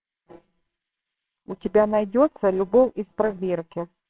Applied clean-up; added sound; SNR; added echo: neural separator model SepFormer WHAMR!.